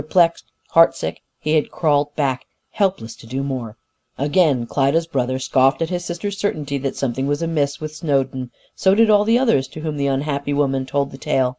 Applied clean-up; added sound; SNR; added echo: none; none; none; none.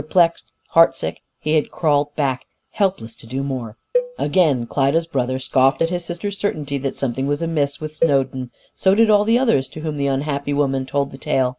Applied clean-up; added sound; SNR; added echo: none; Cowbell; 9 dB; none.